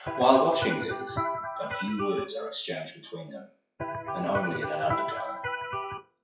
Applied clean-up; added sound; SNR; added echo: classical method WPE with log-MMSE.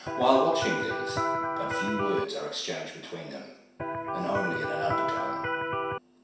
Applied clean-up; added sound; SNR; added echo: none; Electric guitar; -1 dB; reverberation time 0.7 s.